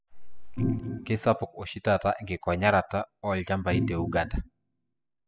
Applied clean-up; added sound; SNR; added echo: classical method spectral subtraction.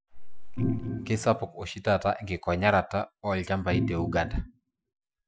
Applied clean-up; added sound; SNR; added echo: classical method Wiener filter.